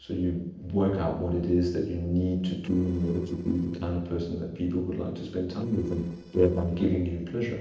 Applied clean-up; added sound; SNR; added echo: neural separator model SepFormer DNS4.